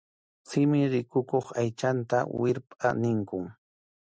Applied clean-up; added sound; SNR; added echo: none; none; none; none.